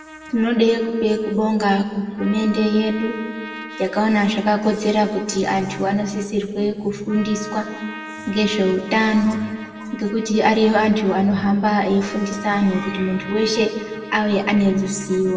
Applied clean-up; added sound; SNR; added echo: none; Trumpet; 17 dB; reverberation time 1.5 s.